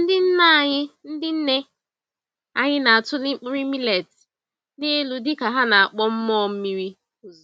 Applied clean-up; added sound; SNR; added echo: none; none; none; none.